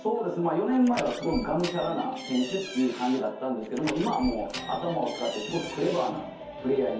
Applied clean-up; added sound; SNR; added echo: none; Door; 13 dB; reverberation time 0.5 s.